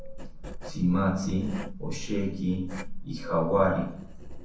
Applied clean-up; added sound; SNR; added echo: none; Writing; 7 dB; reverberation time 0.6 s.